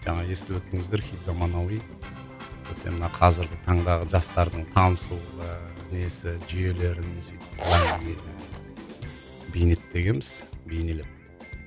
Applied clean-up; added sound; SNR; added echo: none; Zipper (clothing); 3 dB; none.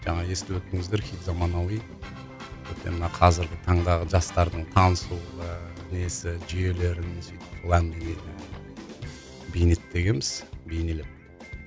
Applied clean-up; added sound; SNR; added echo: none; none; none; none.